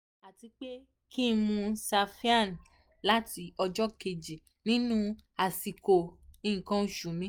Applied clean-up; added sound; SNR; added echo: none; none; none; none.